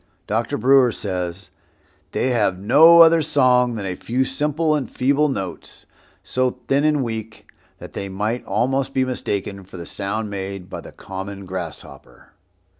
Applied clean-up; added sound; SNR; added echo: none; none; none; none.